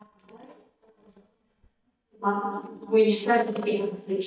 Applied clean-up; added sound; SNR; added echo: neural mask model DeepFilterNet 3.